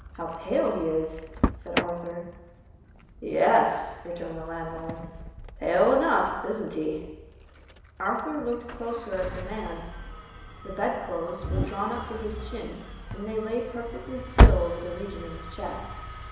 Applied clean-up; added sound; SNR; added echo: none; Engine starting; 0 dB; reverberation time 1.0 s.